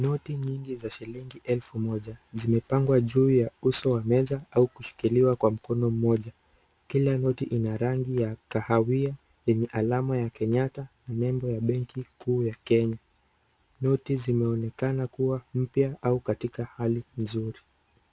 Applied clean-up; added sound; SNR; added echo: none; none; none; none.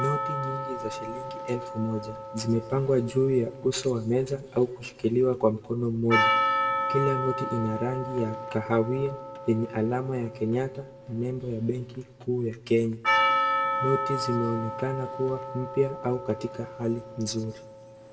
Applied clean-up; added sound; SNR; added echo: none; Percussion; 4 dB; reverberation time 1.1 s.